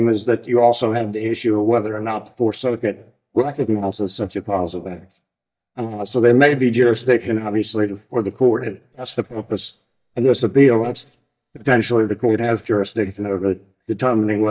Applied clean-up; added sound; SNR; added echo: neural mask model DeepFilterNet 3.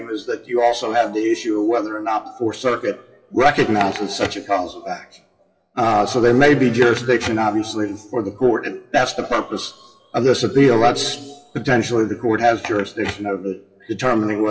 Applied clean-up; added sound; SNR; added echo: classical method WPE with log-MMSE.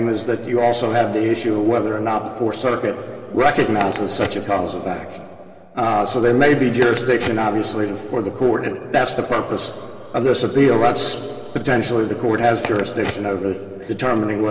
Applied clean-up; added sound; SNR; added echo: none; Crackle; 16 dB; reverberation time 2.9 s.